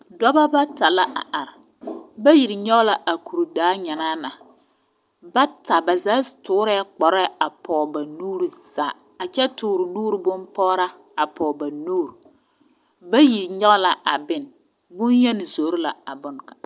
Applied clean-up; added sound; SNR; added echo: none; none; none; none.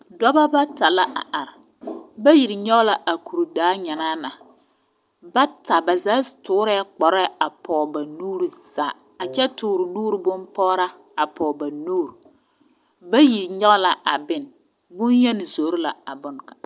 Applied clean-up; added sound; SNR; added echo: none; Wind instrument, woodwind instrument; 18 dB; none.